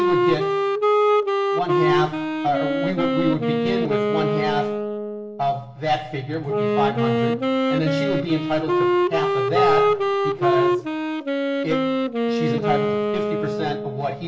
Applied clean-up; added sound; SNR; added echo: none; Wind instrument, woodwind instrument; -5 dB; reverberation time 0.2 s.